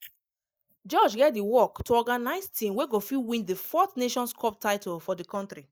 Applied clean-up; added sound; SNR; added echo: neural mask model Resemble Enhance denoiser.